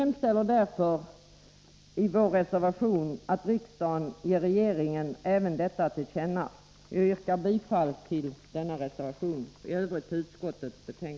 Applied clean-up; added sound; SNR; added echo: none; none; none; none.